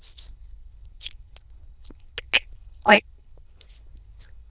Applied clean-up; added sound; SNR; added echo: neural diffusion model UNIVERSE++.